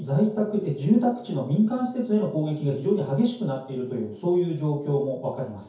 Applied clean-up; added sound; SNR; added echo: none; none; none; reverberation time 0.6 s.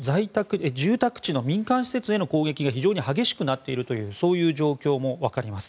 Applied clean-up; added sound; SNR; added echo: none; none; none; none.